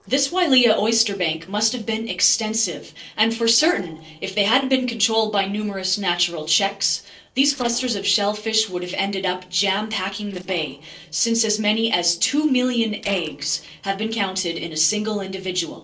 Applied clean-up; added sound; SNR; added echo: neural separator model SepFormer DNS4.